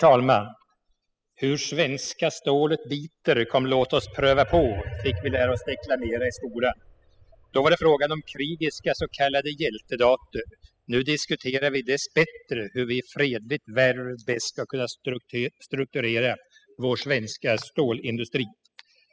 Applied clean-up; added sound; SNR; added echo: classical method spectral subtraction.